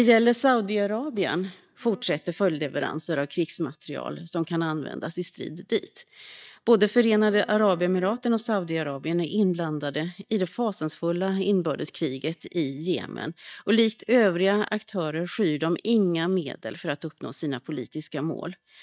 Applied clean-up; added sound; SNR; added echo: neural mask model DeepFilterNet 3.